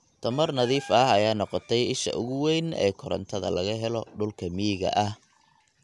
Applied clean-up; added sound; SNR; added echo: none; none; none; none.